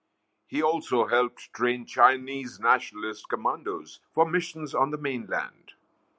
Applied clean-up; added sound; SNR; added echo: none; none; none; none.